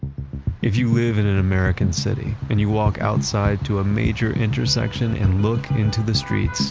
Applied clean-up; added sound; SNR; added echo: none; none; none; none.